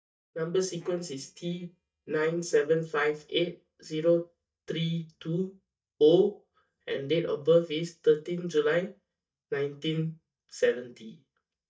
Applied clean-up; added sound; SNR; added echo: neural mask model DeepFilterNet 3.